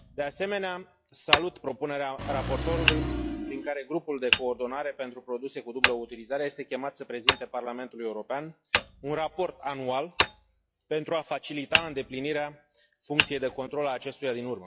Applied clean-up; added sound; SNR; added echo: classical method log-MMSE.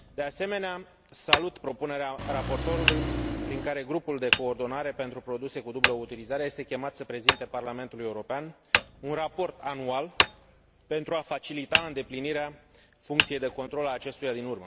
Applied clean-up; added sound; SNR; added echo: none; Hammer + Engine; 0 dB; none.